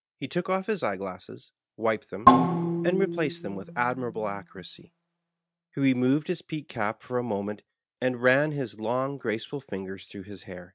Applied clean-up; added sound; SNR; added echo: neural mask model RNNoise.